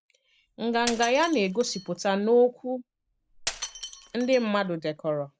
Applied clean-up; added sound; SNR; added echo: none; Shatter; 14 dB; none.